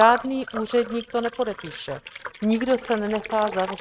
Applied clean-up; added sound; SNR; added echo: neural mask model RNNoise.